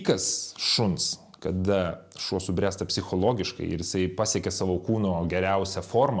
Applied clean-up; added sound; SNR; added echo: none; none; none; none.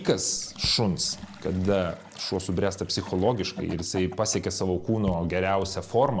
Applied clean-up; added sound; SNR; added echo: none; Toilet flush / Gurgling + Raindrop / Drip; 16 dB; none.